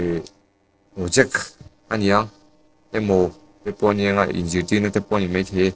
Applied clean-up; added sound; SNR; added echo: neural separator model SepFormer DNS4.